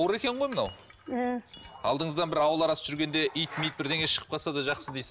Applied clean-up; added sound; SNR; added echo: none; none; none; none.